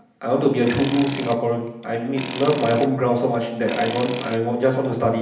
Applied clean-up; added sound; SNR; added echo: none; Tools; 13 dB; reverberation time 0.8 s.